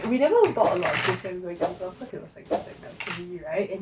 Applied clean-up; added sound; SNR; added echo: none; Whoosh, swoosh, swish; 6 dB; none.